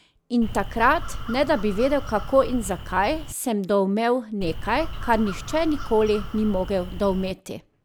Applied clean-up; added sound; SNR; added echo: none; Crow; 8 dB; none.